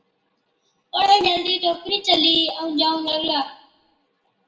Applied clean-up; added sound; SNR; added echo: none; none; none; reverberation time 0.6 s.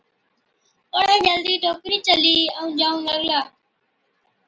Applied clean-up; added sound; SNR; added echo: none; none; none; none.